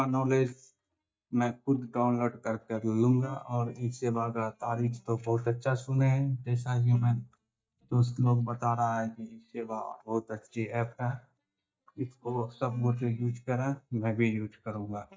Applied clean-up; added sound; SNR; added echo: neural mask model DeepFilterNet 3.